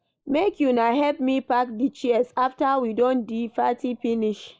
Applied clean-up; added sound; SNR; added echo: neural mask model Resemble Enhance denoiser.